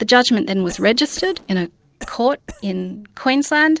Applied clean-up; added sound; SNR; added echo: neural separator model SepFormer DNS4.